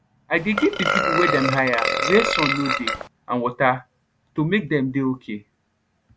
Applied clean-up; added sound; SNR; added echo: none; Burping, eructation; 0 dB; none.